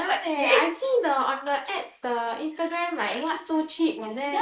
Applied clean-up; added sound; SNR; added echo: neural mask model Resemble Enhance denoiser.